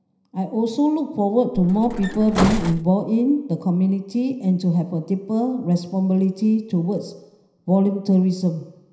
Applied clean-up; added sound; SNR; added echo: none; Bus; 6 dB; reverberation time 0.9 s.